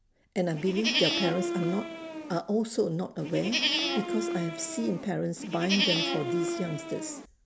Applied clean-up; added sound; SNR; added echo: none; Livestock, farm animals, working animals; 1 dB; none.